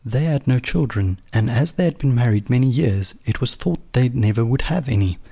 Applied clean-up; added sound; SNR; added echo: none; none; none; none.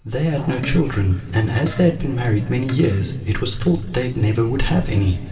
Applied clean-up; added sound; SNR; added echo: none; Fart; 18 dB; reverberation time 2.5 s.